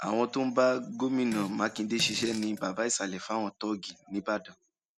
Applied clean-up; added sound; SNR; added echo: none; Fart; 14 dB; none.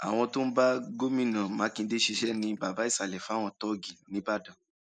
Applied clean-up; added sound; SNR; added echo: neural mask model Resemble Enhance denoiser.